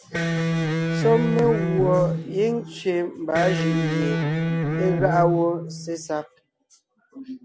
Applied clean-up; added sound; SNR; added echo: none; Electric guitar; 0 dB; none.